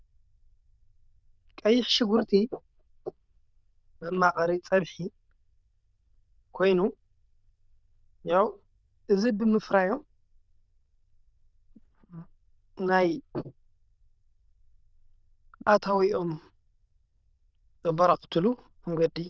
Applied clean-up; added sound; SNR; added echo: neural diffusion model UNIVERSE++.